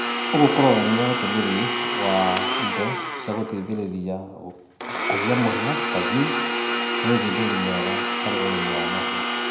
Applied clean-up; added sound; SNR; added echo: none; Domestic sounds, home sounds; 0 dB; reverberation time 0.8 s.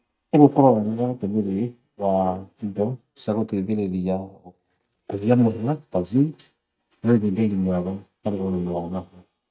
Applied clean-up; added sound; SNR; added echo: neural mask model DeepFilterNet 3.